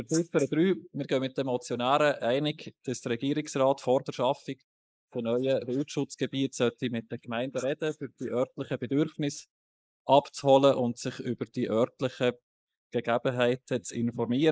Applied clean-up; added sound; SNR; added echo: neural mask model Resemble Enhance denoiser.